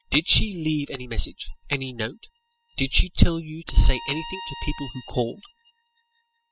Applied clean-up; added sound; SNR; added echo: classical method spectral subtraction.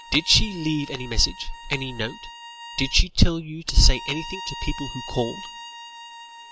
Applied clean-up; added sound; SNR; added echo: none; Bowed string instrument; 16 dB; none.